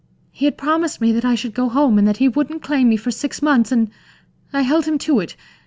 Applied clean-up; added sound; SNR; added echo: none; none; none; none.